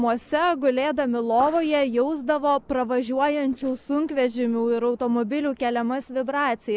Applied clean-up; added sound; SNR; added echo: neural separator model SepFormer DNS4.